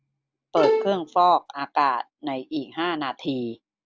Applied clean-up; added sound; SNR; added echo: none; Bowed string instrument; 1 dB; none.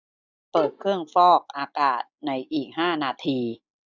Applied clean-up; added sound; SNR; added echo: neural mask model DeepFilterNet 3.